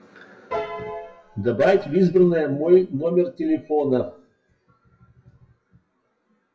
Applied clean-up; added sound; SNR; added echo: classical method WPE with log-MMSE.